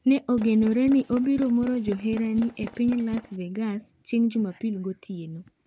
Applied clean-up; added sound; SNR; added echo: none; Tools; 14 dB; none.